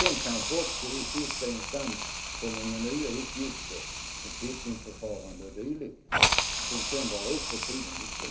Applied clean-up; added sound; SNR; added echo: none; Hiss; -3 dB; reverberation time 0.3 s.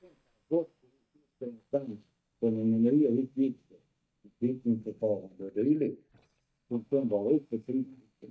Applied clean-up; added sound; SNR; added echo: neural mask model DeepFilterNet 3.